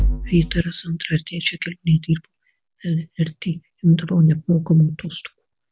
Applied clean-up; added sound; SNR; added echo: none; none; none; none.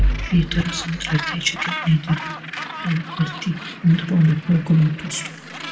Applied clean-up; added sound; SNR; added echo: none; Gull, seagull; 12 dB; reverberation time 1.0 s.